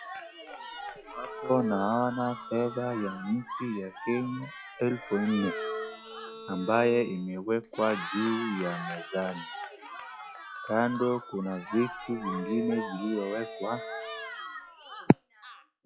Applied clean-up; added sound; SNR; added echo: classical method log-MMSE.